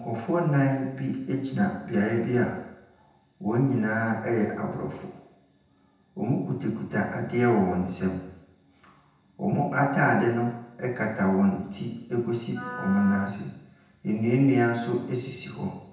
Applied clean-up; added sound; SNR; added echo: none; Wind instrument, woodwind instrument; 13 dB; reverberation time 0.9 s.